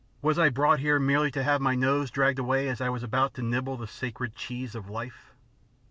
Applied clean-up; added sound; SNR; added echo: none; none; none; none.